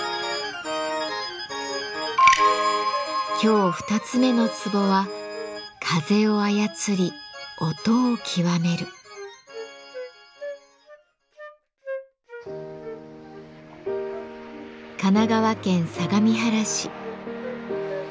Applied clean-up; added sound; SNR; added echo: none; Wind instrument, woodwind instrument; 17 dB; none.